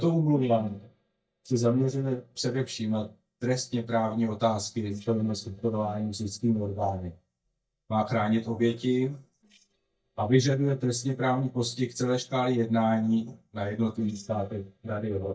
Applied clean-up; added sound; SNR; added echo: neural mask model DeepFilterNet 3.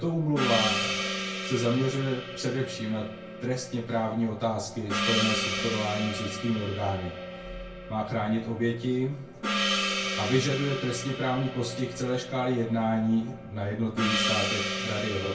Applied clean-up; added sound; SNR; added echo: none; Gong; 3 dB; reverberation time 0.3 s.